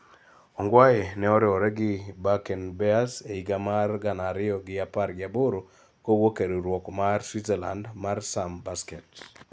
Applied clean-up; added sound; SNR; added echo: none; none; none; none.